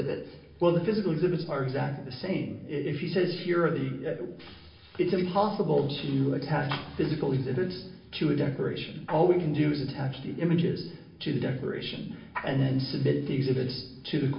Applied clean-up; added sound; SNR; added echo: none; none; none; reverberation time 0.9 s.